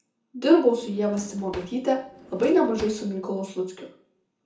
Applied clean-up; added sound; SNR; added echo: none; Drawer open or close; 19 dB; reverberation time 0.6 s.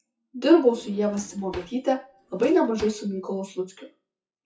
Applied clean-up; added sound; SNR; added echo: classical method WPE with log-MMSE.